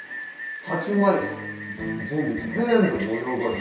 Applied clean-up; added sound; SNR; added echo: none; Rain; 11 dB; reverberation time 0.7 s.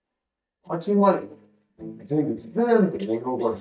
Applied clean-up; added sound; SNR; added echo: neural mask model DeepFilterNet 3.